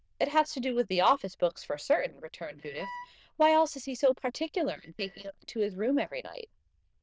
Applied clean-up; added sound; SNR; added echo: neural diffusion model UNIVERSE++.